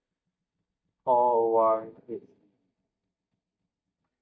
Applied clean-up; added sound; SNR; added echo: neural mask model DeepFilterNet 3.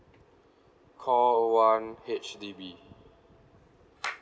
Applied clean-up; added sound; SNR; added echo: none; none; none; none.